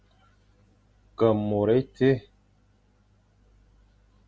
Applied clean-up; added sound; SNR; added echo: none; none; none; none.